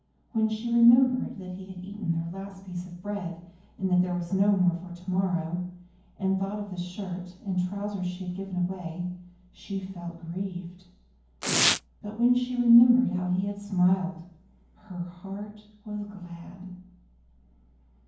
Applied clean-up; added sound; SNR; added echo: none; Domestic sounds, home sounds; 4 dB; reverberation time 0.9 s.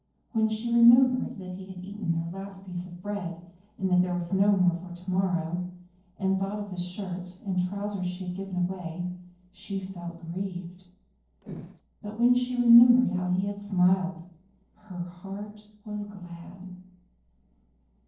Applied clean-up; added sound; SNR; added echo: neural separator model SepFormer DNS4.